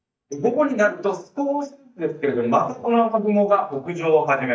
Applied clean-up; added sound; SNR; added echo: neural mask model DeepFilterNet 3.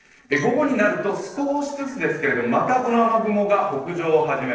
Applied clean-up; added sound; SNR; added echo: neural separator model SepFormer DNS4.